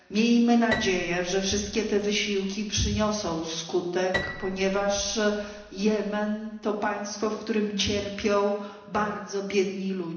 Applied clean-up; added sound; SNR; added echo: none; Piano; 13 dB; reverberation time 1.0 s.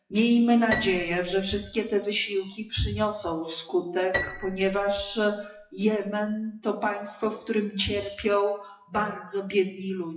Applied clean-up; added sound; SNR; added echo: classical method WPE with log-MMSE.